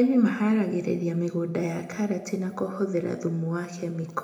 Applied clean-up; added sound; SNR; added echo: none; none; none; reverberation time 0.6 s.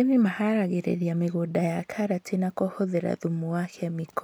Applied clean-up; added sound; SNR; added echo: none; none; none; none.